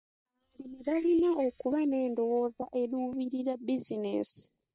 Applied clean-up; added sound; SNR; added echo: neural mask model DeepFilterNet 3.